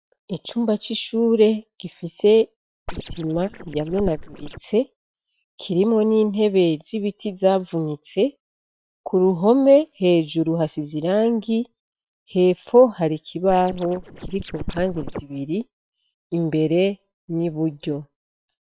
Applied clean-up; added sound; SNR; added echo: neural separator model SepFormer WHAM!.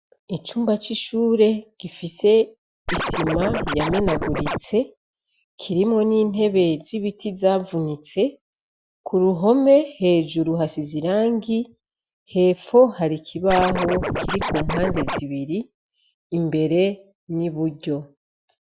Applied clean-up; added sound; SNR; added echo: none; Scratching (performance technique); 3 dB; none.